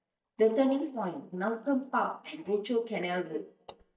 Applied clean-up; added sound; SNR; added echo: neural mask model DeepFilterNet 3.